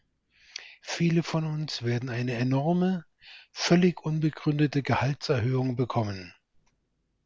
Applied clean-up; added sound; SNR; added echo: none; none; none; none.